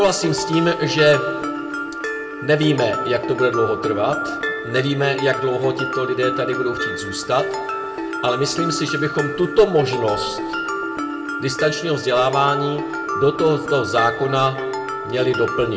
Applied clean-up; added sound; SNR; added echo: none; Mallet percussion; 5 dB; reverberation time 1.3 s.